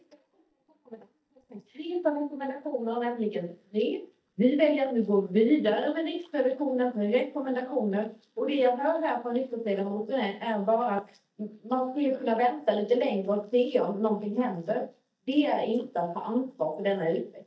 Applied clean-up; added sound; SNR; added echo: neural mask model DeepFilterNet 3.